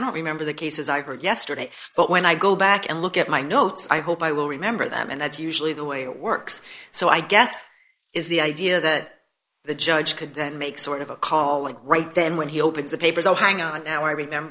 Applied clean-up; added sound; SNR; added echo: neural mask model Resemble Enhance denoiser.